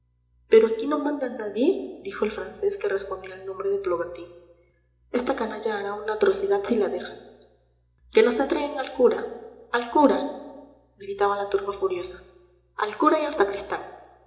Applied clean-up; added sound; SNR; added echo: none; none; none; reverberation time 0.8 s.